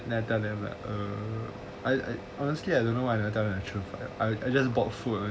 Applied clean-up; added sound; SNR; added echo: none; none; none; none.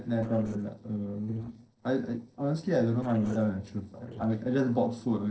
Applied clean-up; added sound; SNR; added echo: neural separator model SepFormer DNS4.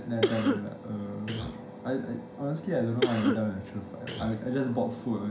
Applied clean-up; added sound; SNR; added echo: none; Cough; 2 dB; reverberation time 0.5 s.